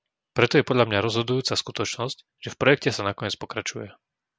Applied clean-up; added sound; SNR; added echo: none; none; none; none.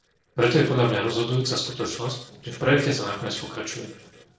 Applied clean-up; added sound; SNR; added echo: neural separator model SepFormer DNS4.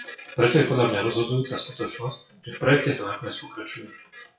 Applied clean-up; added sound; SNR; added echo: classical method WPE with log-MMSE.